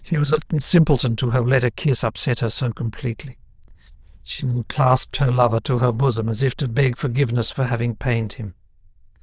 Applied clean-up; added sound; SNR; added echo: neural diffusion model UNIVERSE++.